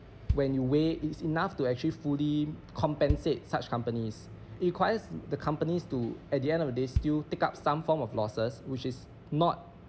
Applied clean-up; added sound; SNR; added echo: none; Bass drum; 9 dB; none.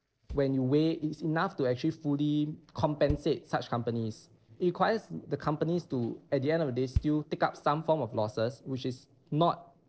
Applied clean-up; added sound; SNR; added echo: neural separator model SepFormer DNS4.